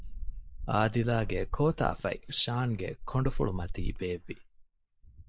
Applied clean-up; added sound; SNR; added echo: neural mask model Resemble Enhance denoiser.